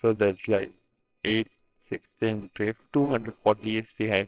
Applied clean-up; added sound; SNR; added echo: neural separator model SepFormer WHAMR!.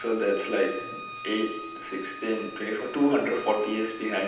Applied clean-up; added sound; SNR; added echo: none; Bowed string instrument; 12 dB; reverberation time 0.9 s.